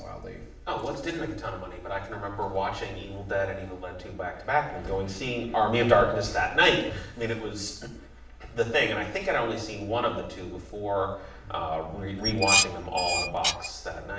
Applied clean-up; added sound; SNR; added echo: none; Dishes, pots, and pans; 0 dB; reverberation time 0.6 s.